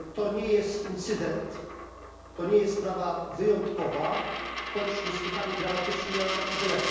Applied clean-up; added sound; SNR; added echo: none; Coin (dropping); 6 dB; reverberation time 1.2 s.